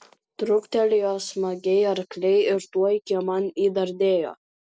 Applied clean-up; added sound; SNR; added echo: none; none; none; none.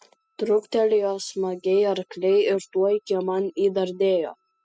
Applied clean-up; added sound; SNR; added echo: classical method spectral subtraction.